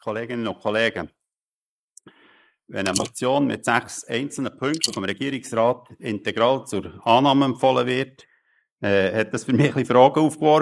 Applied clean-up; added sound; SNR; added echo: neural mask model Resemble Enhance denoiser.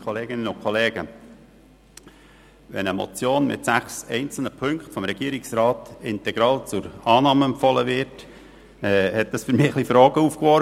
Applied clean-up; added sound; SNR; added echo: none; none; none; none.